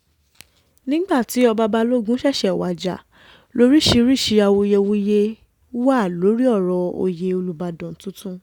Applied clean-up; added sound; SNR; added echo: none; none; none; none.